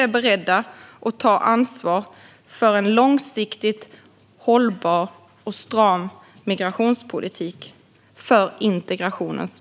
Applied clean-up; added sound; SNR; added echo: none; none; none; none.